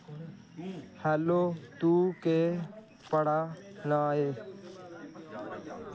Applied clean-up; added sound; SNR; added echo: none; none; none; none.